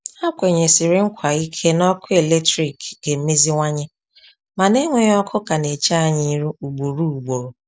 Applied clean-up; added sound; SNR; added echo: none; none; none; none.